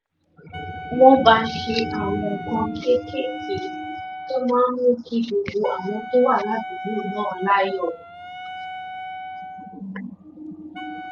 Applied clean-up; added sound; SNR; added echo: none; Wind instrument, woodwind instrument; 12 dB; none.